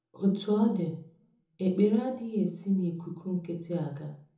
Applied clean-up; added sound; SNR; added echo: none; none; none; reverberation time 0.9 s.